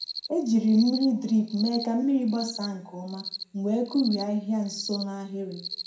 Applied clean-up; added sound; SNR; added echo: none; Cricket; 13 dB; reverberation time 0.5 s.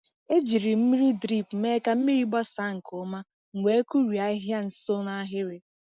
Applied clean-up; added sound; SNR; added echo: none; none; none; none.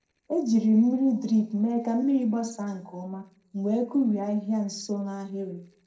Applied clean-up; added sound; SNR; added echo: neural separator model SepFormer DNS4.